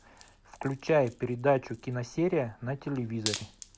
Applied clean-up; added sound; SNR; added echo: none; Wood; 14 dB; none.